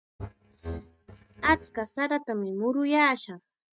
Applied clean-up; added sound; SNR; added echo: neural mask model RNNoise.